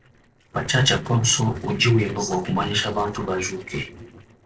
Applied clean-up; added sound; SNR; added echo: neural separator model SepFormer DNS4.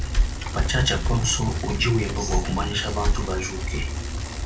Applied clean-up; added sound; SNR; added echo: none; Bicycle; -1 dB; reverberation time 0.3 s.